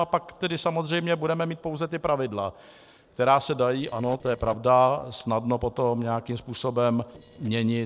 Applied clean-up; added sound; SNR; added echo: neural separator model SepFormer DNS4.